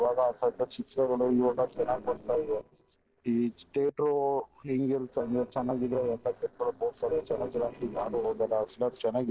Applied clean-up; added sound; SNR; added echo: neural separator model SepFormer DNS4.